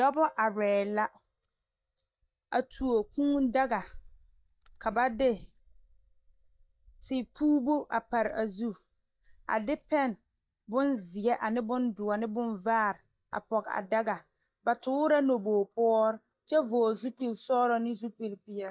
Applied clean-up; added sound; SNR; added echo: neural mask model DeepFilterNet 3.